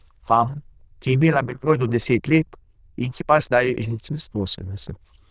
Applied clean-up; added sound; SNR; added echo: neural diffusion model UNIVERSE++.